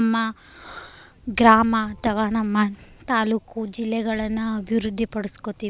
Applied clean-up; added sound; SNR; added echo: none; none; none; none.